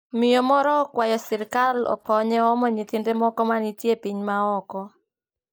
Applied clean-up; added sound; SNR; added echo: neural mask model DeepFilterNet 3.